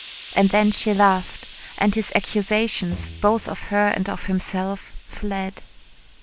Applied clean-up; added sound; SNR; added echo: none; Bowed string instrument + Hiss; 17 dB; none.